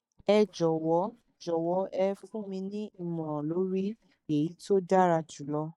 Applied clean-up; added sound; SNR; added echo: neural mask model DeepFilterNet 3.